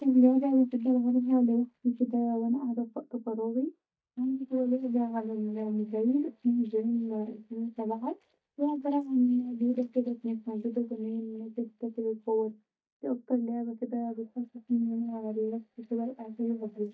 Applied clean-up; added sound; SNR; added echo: neural mask model DeepFilterNet 3.